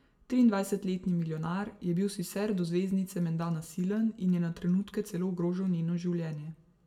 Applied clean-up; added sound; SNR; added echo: none; none; none; reverberation time 0.5 s.